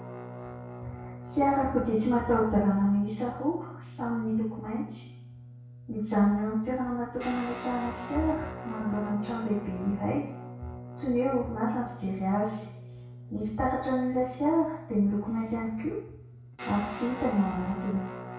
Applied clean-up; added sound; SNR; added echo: none; Guitar; 12 dB; reverberation time 0.6 s.